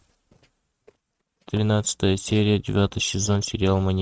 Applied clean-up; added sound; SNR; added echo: neural mask model RNNoise.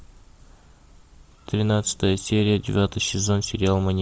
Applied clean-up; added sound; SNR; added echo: none; none; none; none.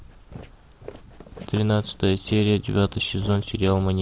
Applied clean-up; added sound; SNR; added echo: none; Walk, footsteps; 18 dB; none.